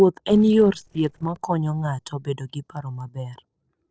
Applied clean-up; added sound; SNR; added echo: neural separator model SepFormer DNS4.